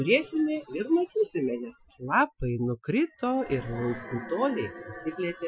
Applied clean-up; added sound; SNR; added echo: classical method Wiener filter.